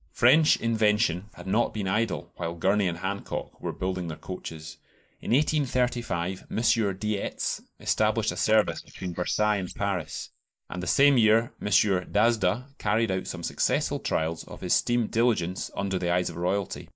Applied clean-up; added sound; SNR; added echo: neural mask model Resemble Enhance denoiser.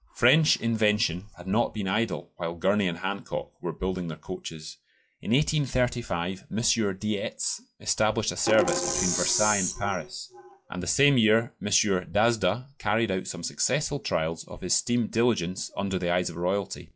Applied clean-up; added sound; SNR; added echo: classical method log-MMSE.